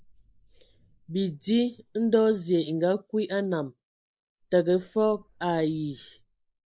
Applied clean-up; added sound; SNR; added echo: neural mask model Resemble Enhance denoiser.